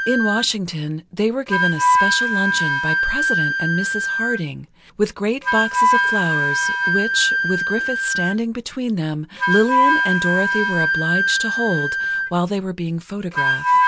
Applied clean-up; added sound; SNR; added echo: none; Wind instrument, woodwind instrument; -3 dB; none.